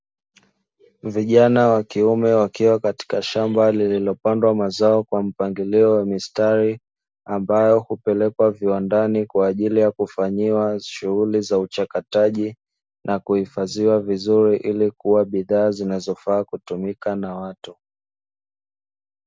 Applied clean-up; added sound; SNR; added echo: none; none; none; none.